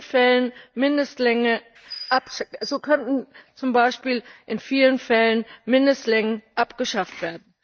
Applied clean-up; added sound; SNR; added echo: neural mask model DeepFilterNet 3.